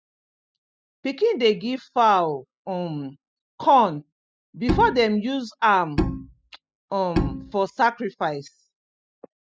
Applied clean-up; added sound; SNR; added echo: classical method spectral subtraction.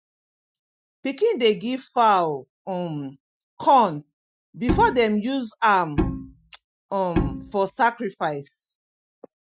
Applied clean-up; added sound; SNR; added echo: classical method Wiener filter.